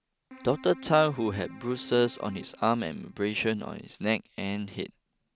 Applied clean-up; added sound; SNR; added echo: none; Keyboard (musical); 19 dB; none.